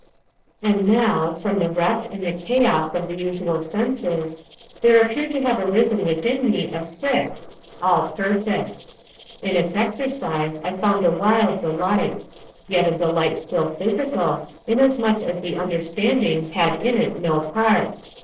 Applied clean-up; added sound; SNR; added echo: neural separator model SepFormer DNS4.